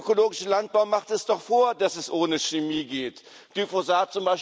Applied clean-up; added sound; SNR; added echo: none; none; none; none.